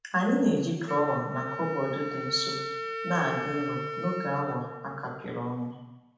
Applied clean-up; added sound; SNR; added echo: none; Wind instrument, woodwind instrument; 7 dB; reverberation time 1.0 s.